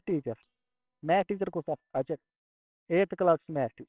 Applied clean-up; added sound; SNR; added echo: neural separator model SepFormer WHAMR!.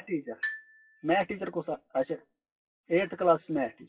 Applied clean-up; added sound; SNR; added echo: classical method WPE with log-MMSE.